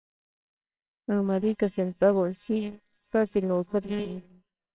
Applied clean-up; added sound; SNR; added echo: neural separator model SepFormer WHAMR!.